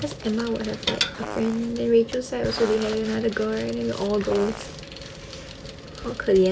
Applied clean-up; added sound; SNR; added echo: none; Bicycle + Fart; 12 dB; none.